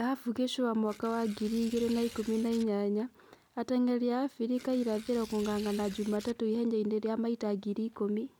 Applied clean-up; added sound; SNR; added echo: none; Tearing; 19 dB; none.